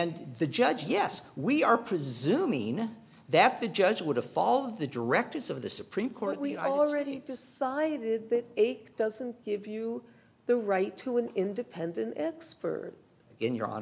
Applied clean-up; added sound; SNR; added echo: none; none; none; none.